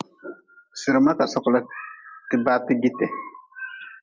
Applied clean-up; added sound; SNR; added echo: none; none; none; none.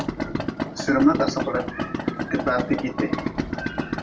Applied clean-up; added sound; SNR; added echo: none; Idling; 2 dB; reverberation time 0.2 s.